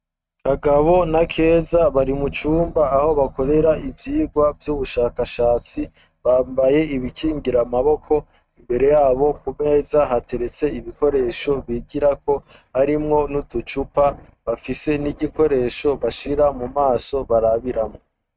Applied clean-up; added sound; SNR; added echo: neural mask model RNNoise.